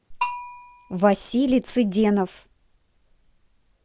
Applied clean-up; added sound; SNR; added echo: none; Bell; 12 dB; none.